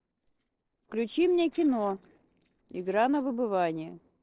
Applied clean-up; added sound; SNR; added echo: neural separator model SepFormer DNS4.